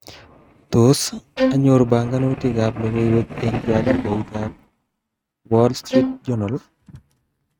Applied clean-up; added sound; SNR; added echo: neural mask model RNNoise.